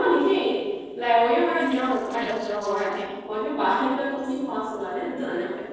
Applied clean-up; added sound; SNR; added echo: neural separator model SepFormer DNS4.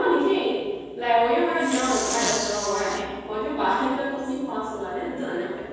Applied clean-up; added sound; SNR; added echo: none; Respiratory sounds; 9 dB; reverberation time 1.2 s.